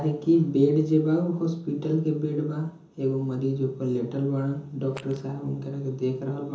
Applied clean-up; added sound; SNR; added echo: none; Fart; 20 dB; reverberation time 0.6 s.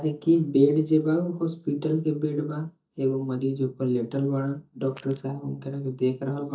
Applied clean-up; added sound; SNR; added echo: neural mask model DeepFilterNet 3.